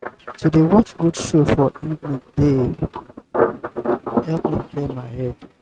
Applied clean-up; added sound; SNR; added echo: neural mask model RNNoise.